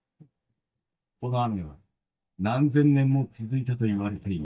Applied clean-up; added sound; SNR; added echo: neural mask model DeepFilterNet 3.